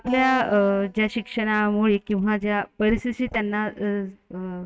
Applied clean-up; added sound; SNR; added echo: neural mask model RNNoise.